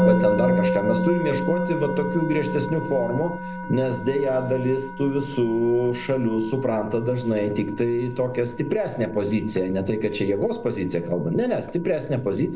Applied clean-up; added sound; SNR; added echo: none; Musical instrument; 5 dB; none.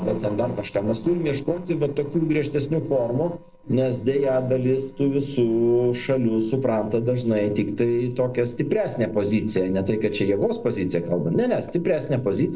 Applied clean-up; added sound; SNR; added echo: neural separator model SepFormer DNS4.